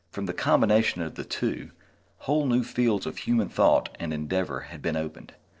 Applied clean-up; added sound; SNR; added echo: neural separator model SepFormer DNS4.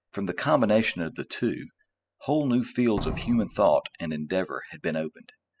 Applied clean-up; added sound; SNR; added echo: classical method spectral subtraction.